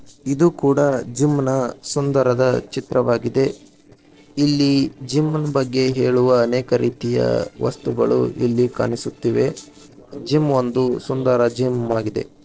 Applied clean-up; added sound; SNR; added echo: neural separator model SepFormer DNS4.